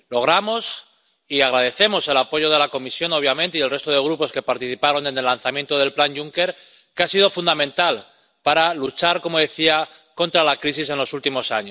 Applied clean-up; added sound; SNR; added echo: none; none; none; none.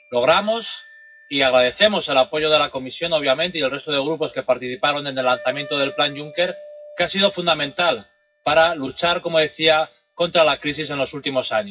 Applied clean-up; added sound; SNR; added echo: classical method WPE with log-MMSE.